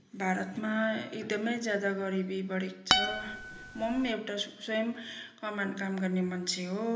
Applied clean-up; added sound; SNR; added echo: none; Acoustic guitar; -1 dB; reverberation time 0.8 s.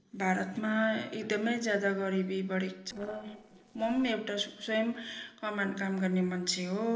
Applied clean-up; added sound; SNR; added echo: neural separator model SepFormer DNS4.